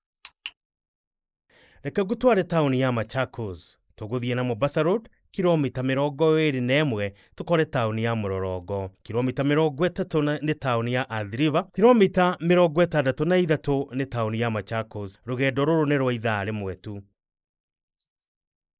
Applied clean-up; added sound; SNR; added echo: neural mask model Resemble Enhance denoiser.